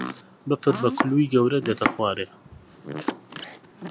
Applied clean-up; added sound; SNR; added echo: none; Domestic sounds, home sounds; 6 dB; none.